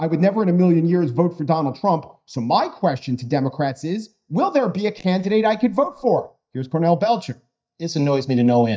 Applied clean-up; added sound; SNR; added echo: neural mask model DeepFilterNet 3.